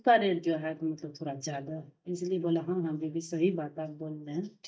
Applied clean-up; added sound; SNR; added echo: neural mask model DeepFilterNet 3.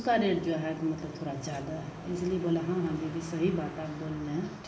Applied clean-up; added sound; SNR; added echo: none; Wind; 18 dB; reverberation time 0.9 s.